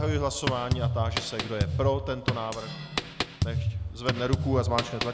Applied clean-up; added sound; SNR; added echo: none; Drum kit; -1 dB; none.